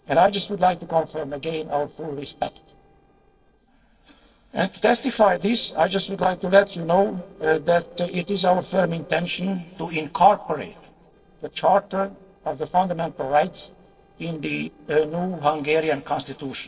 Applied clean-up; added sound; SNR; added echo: neural separator model SepFormer DNS4.